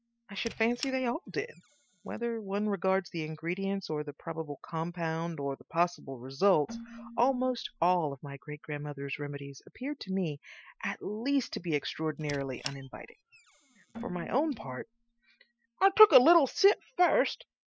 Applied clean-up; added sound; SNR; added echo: classical method spectral subtraction.